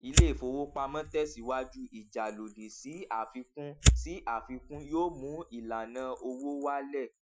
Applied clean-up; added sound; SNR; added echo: classical method Wiener filter.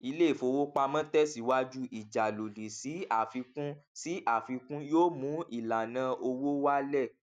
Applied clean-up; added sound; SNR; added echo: none; none; none; none.